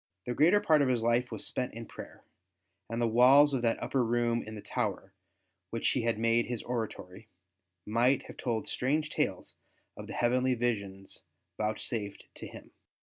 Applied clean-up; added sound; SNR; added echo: none; none; none; none.